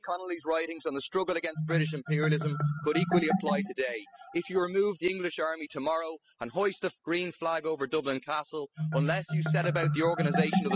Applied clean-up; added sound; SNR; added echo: classical method spectral subtraction.